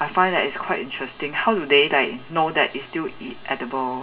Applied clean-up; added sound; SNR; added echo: none; none; none; reverberation time 0.2 s.